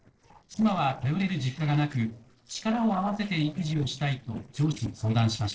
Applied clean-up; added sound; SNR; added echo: neural separator model SepFormer DNS4.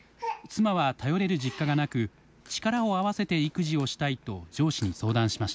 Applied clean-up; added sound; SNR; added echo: none; none; none; none.